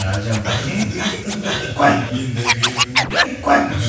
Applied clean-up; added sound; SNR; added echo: none; Scratching (performance technique); -3 dB; reverberation time 0.7 s.